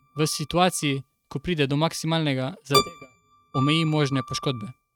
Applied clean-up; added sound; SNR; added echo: neural mask model RNNoise.